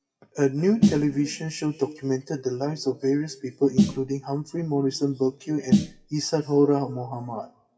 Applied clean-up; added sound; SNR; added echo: classical method WPE with log-MMSE.